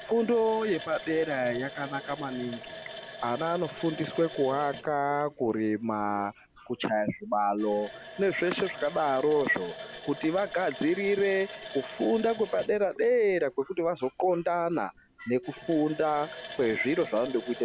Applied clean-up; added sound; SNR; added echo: none; Water tap, faucet; 16 dB; none.